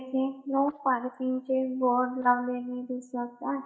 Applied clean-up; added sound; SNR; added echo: neural mask model DeepFilterNet 3.